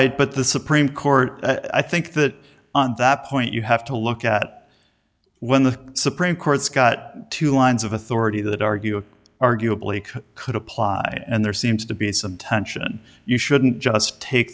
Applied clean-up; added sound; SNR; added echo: none; none; none; none.